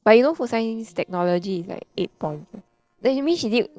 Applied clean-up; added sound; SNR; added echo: neural separator model SepFormer DNS4.